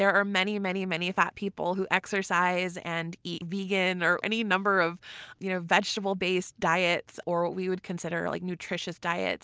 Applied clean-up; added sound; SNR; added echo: none; none; none; none.